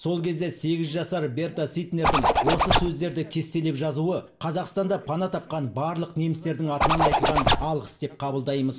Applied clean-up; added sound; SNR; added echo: none; Zipper (clothing); -4 dB; reverberation time 0.4 s.